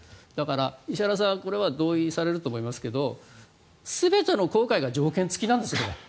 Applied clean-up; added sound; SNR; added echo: none; none; none; none.